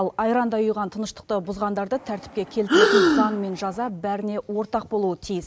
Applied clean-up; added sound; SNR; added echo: none; Breathing; -4 dB; none.